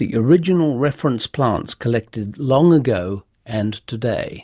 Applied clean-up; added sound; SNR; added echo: none; none; none; none.